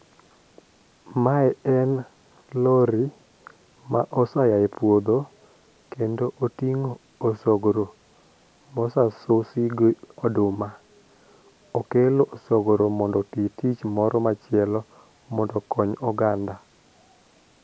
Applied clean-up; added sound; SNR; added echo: none; none; none; none.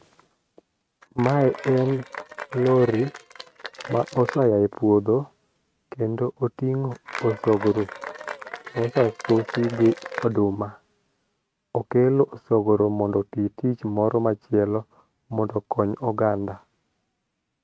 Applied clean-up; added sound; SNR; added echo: neural mask model RNNoise.